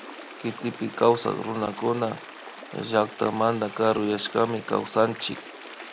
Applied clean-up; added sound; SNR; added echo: none; Stream; 15 dB; none.